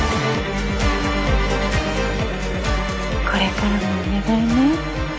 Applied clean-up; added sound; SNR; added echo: none; none; none; none.